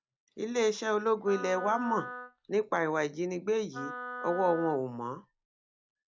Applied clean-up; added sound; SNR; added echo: none; Wind instrument, woodwind instrument; 11 dB; none.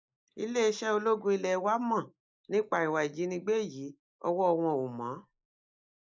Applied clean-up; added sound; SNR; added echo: neural mask model Resemble Enhance denoiser.